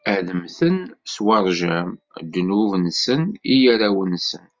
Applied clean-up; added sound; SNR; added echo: none; none; none; none.